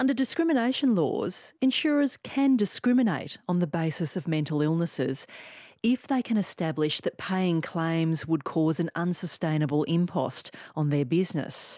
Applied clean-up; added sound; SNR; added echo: none; none; none; none.